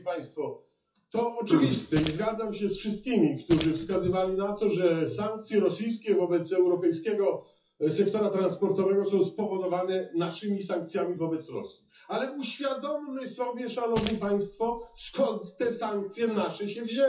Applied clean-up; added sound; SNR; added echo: classical method WPE with log-MMSE.